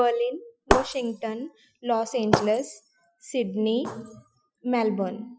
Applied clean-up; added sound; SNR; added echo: classical method Wiener filter.